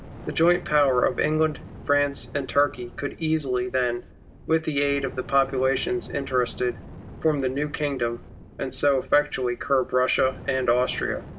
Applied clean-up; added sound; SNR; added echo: none; Fire; 16 dB; none.